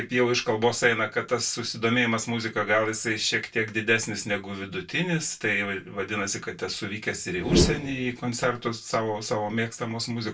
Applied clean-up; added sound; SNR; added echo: none; Whoosh, swoosh, swish; 1 dB; reverberation time 0.2 s.